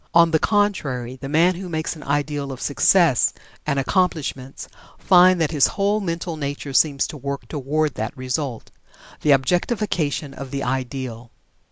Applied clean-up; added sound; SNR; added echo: none; none; none; none.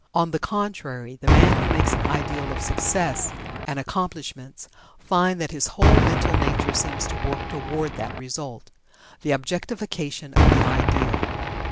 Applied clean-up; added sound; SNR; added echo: none; Cheering / Fireworks; -4 dB; none.